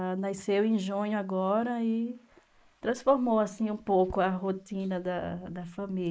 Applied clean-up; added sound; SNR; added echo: neural mask model Resemble Enhance denoiser.